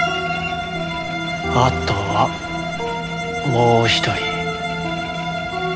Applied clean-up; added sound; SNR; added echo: none; Bowed string instrument; 4 dB; none.